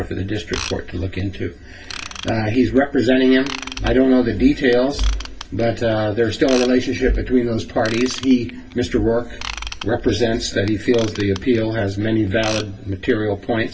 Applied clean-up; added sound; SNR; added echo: none; Ratchet, pawl / Tools; 17 dB; reverberation time 0.1 s.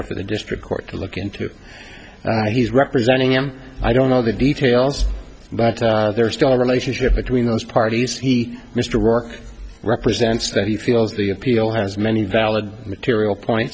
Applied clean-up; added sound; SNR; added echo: none; none; none; none.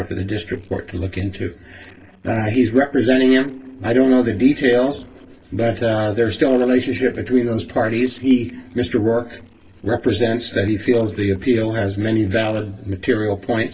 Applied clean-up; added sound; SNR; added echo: neural separator model SepFormer DNS4.